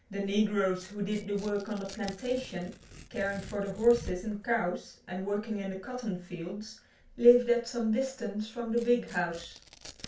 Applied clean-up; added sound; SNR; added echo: none; Tearing; 20 dB; reverberation time 0.3 s.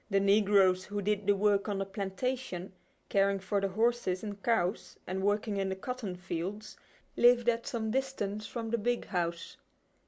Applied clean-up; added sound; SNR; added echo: none; none; none; none.